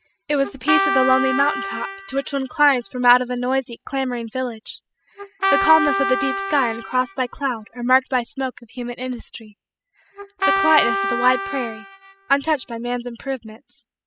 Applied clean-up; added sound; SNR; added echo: classical method spectral subtraction.